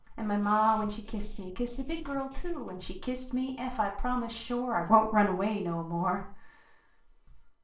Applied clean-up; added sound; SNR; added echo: neural separator model SepFormer DNS4.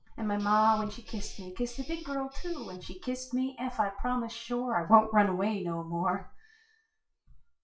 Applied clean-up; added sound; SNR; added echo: classical method WPE with log-MMSE.